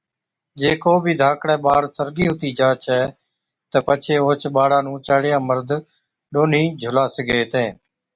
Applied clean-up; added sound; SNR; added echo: none; none; none; none.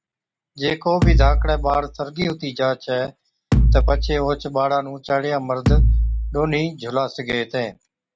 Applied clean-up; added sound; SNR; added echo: none; Bass drum; -4 dB; none.